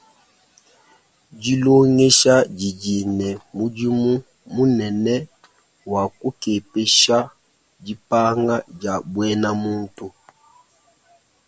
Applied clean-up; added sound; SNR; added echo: none; none; none; none.